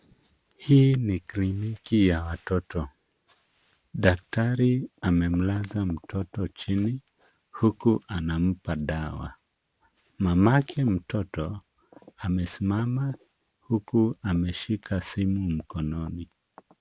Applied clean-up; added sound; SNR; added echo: none; none; none; none.